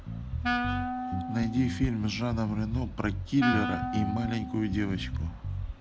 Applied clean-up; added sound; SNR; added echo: none; Bass guitar + Wind instrument, woodwind instrument; 2 dB; none.